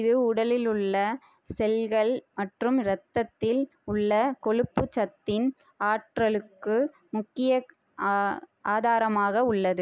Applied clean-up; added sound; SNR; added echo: none; none; none; none.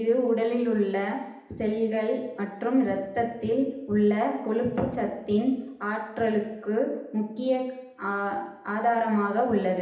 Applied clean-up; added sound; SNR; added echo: none; none; none; reverberation time 0.8 s.